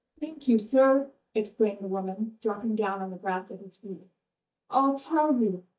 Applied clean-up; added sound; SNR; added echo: neural mask model DeepFilterNet 3.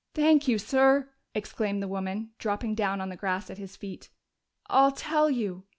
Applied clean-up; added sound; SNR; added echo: none; none; none; none.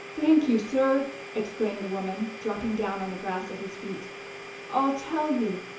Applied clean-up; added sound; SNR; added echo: none; Domestic sounds, home sounds; 12 dB; reverberation time 0.7 s.